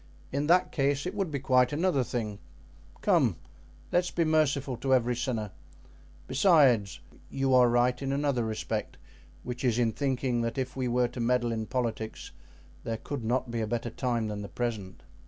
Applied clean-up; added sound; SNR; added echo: none; none; none; none.